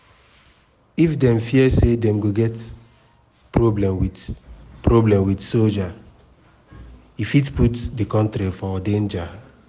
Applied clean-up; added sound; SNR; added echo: none; none; none; none.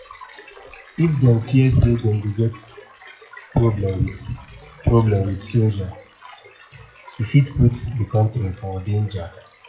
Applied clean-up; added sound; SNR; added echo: classical method WPE with log-MMSE.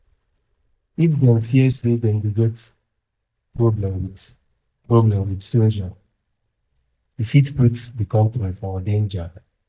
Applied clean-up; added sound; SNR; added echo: neural mask model DeepFilterNet 3.